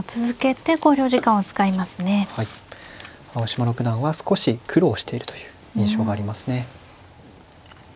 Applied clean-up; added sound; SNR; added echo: none; none; none; none.